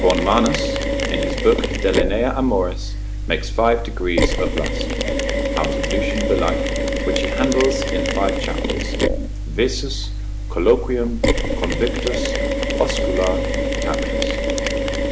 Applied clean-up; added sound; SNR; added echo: none; Mechanisms; -2 dB; none.